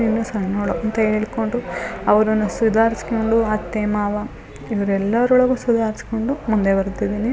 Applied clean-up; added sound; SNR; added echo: none; none; none; none.